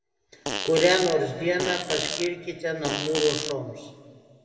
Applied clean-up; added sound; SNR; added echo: none; Fart; 3 dB; reverberation time 1.9 s.